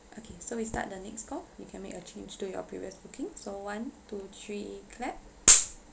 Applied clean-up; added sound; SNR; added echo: none; none; none; none.